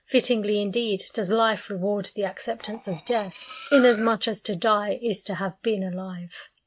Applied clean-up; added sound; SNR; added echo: neural mask model RNNoise.